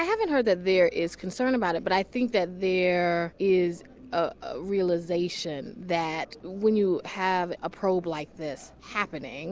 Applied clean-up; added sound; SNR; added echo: none; none; none; none.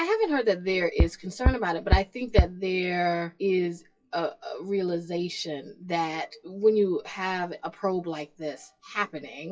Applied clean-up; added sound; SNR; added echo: classical method WPE with log-MMSE.